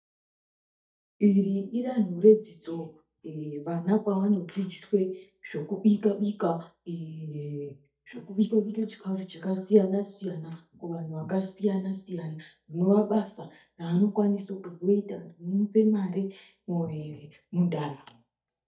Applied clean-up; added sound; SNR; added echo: neural mask model DeepFilterNet 3.